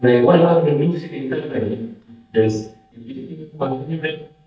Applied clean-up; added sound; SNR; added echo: neural mask model DeepFilterNet 3.